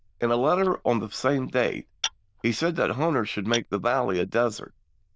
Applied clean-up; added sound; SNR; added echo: neural diffusion model UNIVERSE++.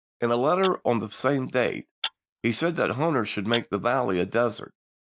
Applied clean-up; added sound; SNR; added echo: neural mask model DeepFilterNet 3.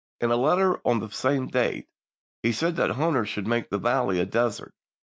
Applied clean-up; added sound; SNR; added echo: none; none; none; none.